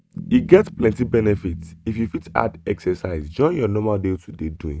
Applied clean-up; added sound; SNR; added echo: neural mask model RNNoise.